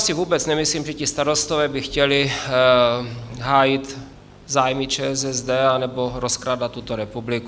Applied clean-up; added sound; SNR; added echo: none; none; none; none.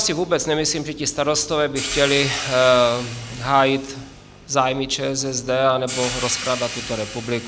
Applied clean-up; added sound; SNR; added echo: none; Hi-hat; 12 dB; none.